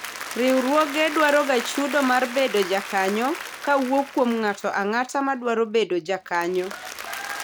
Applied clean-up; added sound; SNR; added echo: none; Applause; 12 dB; none.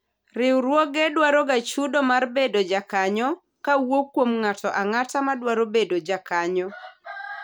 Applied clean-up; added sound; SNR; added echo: none; none; none; none.